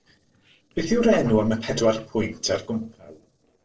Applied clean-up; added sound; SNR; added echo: neural separator model SepFormer DNS4.